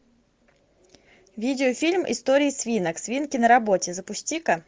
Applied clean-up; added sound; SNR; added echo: none; none; none; none.